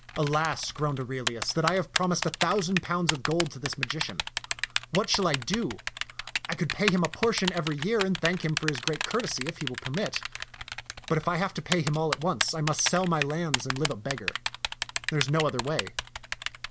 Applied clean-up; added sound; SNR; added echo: none; Typing; 5 dB; none.